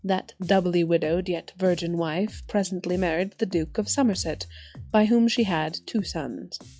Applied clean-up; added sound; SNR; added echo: classical method log-MMSE.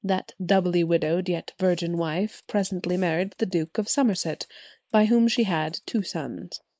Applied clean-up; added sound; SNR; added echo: neural mask model Resemble Enhance denoiser.